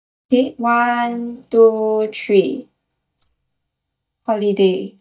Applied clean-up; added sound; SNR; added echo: neural mask model DeepFilterNet 3.